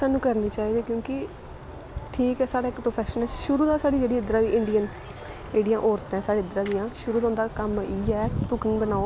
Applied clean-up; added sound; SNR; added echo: none; none; none; none.